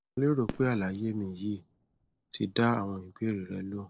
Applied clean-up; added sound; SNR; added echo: neural separator model SepFormer DNS4.